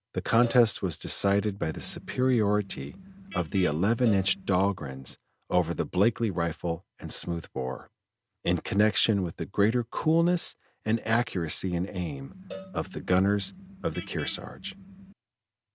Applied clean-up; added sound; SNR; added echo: none; Vehicle horn, car horn, honking + Cowbell; 17 dB; none.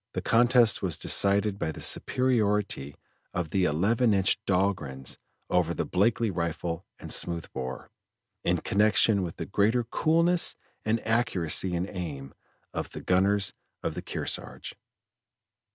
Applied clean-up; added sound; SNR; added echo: none; none; none; none.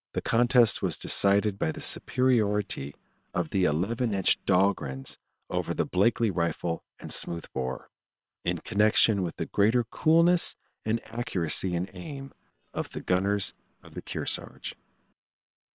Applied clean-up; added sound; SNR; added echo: neural separator model SepFormer WHAM!.